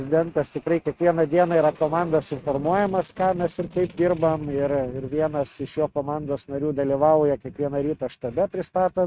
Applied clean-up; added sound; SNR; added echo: neural mask model RNNoise.